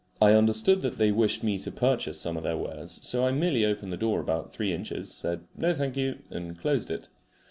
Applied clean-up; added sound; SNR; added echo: none; none; none; none.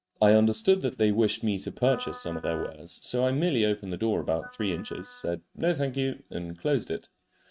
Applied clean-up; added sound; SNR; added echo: neural mask model RNNoise.